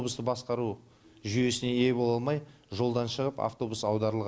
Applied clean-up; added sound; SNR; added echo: none; none; none; none.